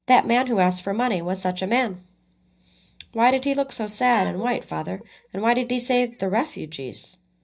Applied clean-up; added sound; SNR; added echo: neural mask model DeepFilterNet 3.